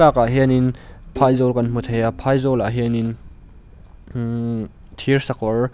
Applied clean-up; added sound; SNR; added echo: none; Bowed string instrument; 16 dB; none.